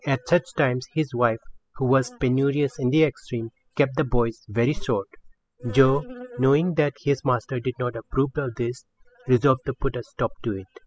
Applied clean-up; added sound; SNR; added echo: classical method spectral subtraction.